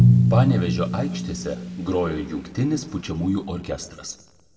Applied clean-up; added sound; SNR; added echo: none; Drum; -3 dB; reverberation time 0.6 s.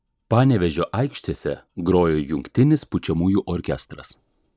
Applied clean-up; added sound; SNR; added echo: none; none; none; none.